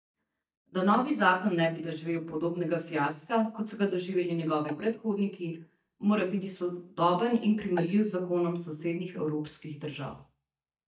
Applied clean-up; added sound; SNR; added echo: neural mask model DeepFilterNet 3.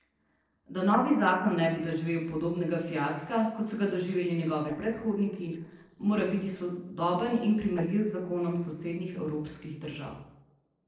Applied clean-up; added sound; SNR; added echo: neural separator model SepFormer DNS4.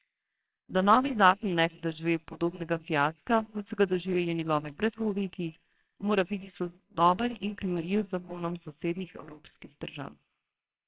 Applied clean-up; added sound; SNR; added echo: neural separator model SepFormer WHAMR!.